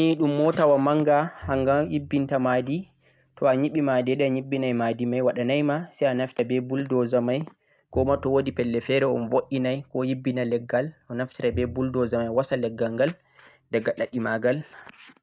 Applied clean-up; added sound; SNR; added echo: neural mask model RNNoise.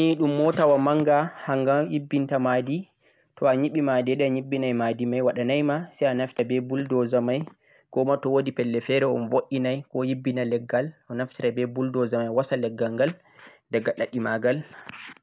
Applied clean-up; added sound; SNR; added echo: none; none; none; none.